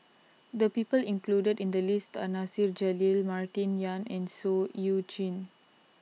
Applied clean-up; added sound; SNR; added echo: none; none; none; none.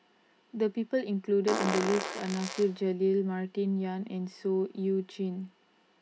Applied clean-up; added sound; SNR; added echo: none; Fart; 5 dB; reverberation time 0.3 s.